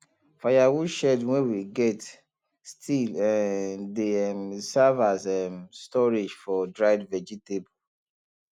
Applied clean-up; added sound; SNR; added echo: none; none; none; none.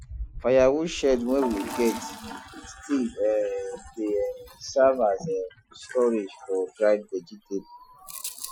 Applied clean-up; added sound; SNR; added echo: classical method Wiener filter.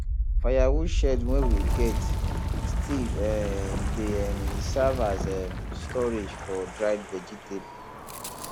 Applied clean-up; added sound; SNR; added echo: none; Wind; -3 dB; none.